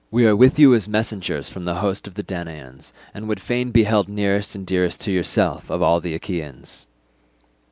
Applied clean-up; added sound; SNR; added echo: none; none; none; none.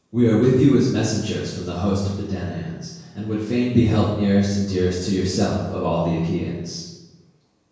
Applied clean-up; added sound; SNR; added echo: none; none; none; reverberation time 1.0 s.